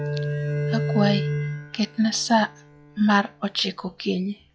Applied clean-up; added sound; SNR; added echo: classical method log-MMSE.